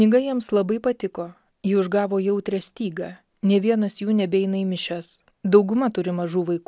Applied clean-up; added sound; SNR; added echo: none; none; none; none.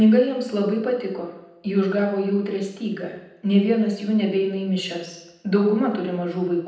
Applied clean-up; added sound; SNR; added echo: none; none; none; reverberation time 0.8 s.